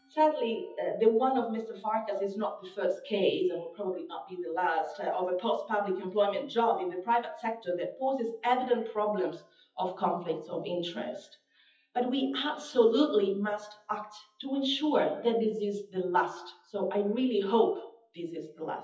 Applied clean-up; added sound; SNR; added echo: classical method WPE with log-MMSE.